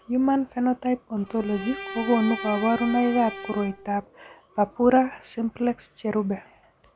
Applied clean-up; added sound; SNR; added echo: none; Bowed string instrument; 10 dB; none.